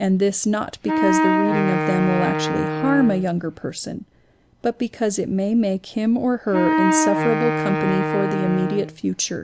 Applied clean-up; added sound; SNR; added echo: none; Wind instrument, woodwind instrument; 0 dB; none.